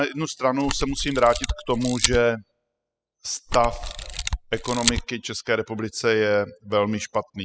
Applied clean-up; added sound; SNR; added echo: classical method spectral subtraction.